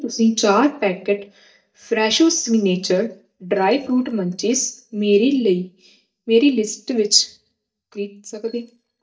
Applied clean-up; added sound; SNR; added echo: neural mask model DeepFilterNet 3.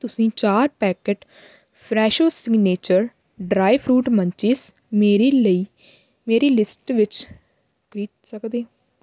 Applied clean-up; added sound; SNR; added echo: none; none; none; none.